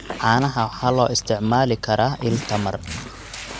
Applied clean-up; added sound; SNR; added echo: none; Dog; 13 dB; none.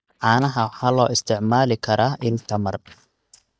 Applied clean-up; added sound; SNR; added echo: neural mask model DeepFilterNet 3.